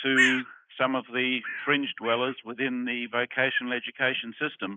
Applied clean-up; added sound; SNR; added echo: neural mask model Resemble Enhance denoiser.